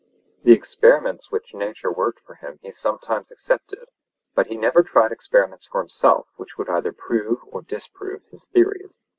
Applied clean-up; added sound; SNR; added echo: none; none; none; none.